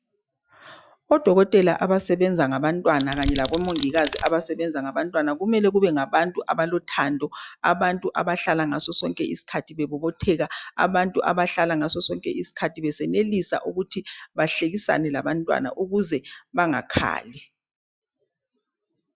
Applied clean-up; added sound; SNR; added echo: classical method log-MMSE.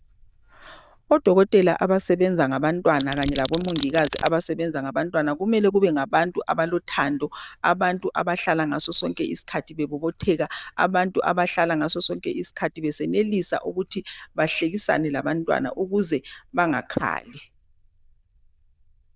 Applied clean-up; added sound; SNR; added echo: neural diffusion model UNIVERSE++.